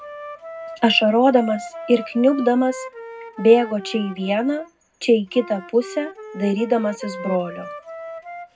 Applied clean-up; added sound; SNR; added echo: none; Wind instrument, woodwind instrument; 15 dB; reverberation time 0.3 s.